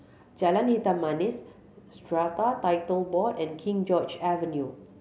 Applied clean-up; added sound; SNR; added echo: none; none; none; none.